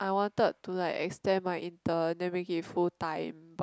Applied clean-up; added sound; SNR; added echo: none; none; none; none.